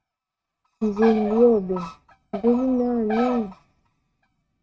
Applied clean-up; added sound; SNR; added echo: neural mask model RNNoise.